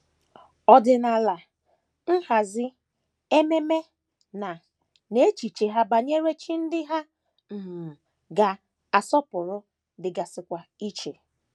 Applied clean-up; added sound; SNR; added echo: none; none; none; none.